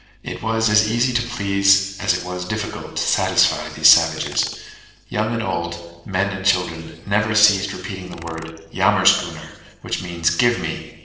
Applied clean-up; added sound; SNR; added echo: neural separator model SepFormer DNS4.